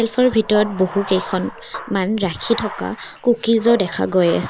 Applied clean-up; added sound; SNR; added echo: none; Bathtub (filling or washing); 14 dB; none.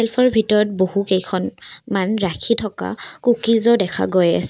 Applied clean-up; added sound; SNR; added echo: none; none; none; none.